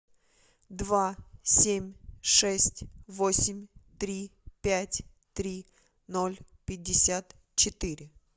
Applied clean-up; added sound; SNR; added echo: none; none; none; none.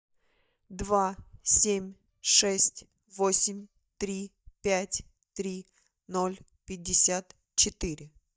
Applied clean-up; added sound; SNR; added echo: neural mask model DeepFilterNet 3.